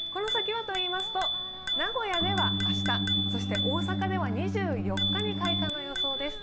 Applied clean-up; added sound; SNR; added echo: none; Bicycle bell + Organ; -4 dB; none.